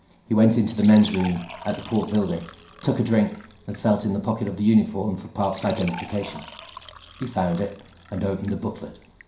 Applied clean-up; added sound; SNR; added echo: none; Fill (with liquid) / Trickle, dribble; 18 dB; reverberation time 0.5 s.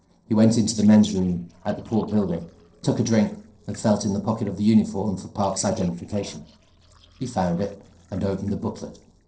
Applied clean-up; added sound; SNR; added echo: neural separator model SepFormer DNS4.